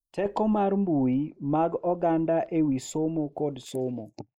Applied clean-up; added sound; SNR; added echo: neural mask model Resemble Enhance denoiser.